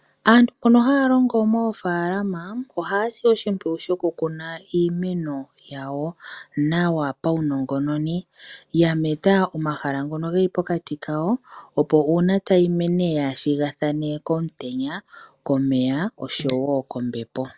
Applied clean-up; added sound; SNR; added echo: none; none; none; none.